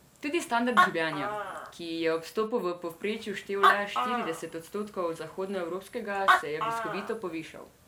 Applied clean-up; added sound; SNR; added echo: none; Animal; -1 dB; none.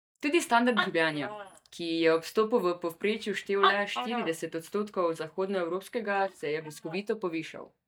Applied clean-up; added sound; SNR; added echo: neural mask model DeepFilterNet 3.